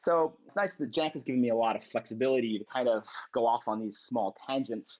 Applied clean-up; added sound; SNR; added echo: none; none; none; none.